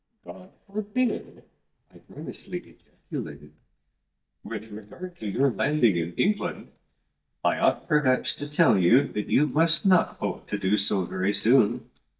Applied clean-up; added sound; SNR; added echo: neural mask model DeepFilterNet 3.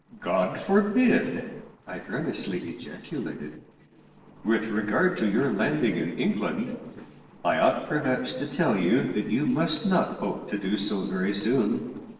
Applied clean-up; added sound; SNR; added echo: neural separator model SepFormer DNS4.